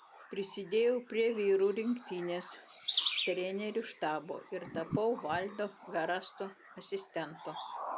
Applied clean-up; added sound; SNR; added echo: none; Bird vocalization, bird call, bird song; -3 dB; none.